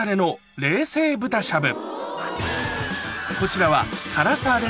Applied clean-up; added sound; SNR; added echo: none; none; none; none.